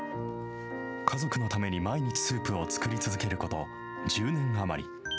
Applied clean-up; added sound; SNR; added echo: none; Wind instrument, woodwind instrument; 13 dB; none.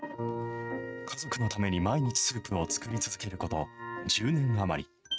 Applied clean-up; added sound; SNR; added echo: neural mask model RNNoise.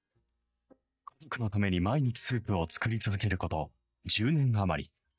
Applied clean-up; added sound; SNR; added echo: neural mask model DeepFilterNet 3.